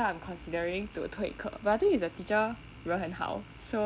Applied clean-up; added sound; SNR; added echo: none; none; none; none.